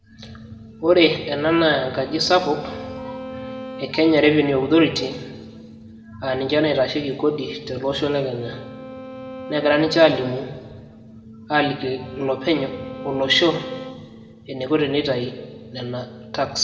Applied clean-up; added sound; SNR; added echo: none; Bowed string instrument; 15 dB; reverberation time 1.4 s.